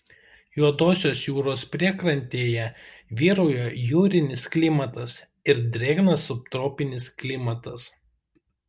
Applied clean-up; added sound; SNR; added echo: none; none; none; none.